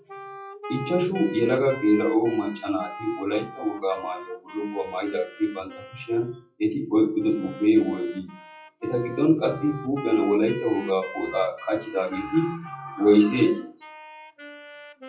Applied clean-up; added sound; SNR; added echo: classical method WPE with log-MMSE.